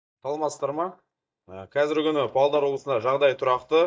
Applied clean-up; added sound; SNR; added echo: neural mask model DeepFilterNet 3.